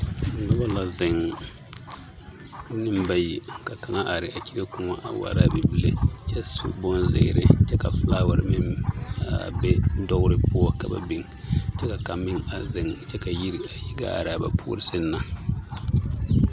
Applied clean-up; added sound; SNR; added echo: none; none; none; none.